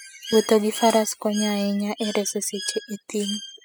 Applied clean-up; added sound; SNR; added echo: classical method spectral subtraction.